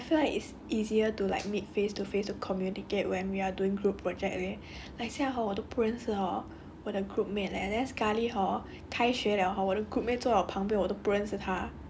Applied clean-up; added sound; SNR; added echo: none; none; none; none.